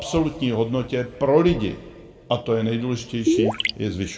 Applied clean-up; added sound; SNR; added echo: none; Gurgling; -2 dB; reverberation time 1.5 s.